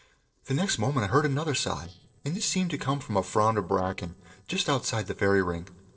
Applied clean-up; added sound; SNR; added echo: neural separator model SepFormer DNS4.